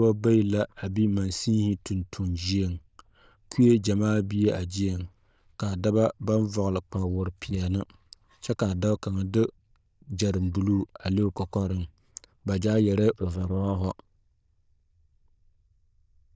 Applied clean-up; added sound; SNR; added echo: neural diffusion model UNIVERSE++.